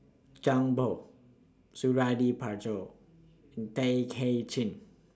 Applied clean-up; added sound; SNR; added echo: none; none; none; none.